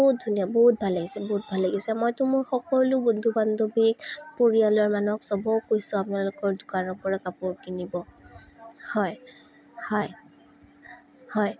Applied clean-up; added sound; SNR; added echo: none; none; none; none.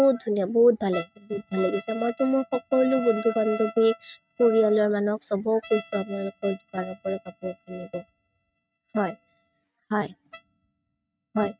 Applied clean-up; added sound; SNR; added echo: neural mask model RNNoise.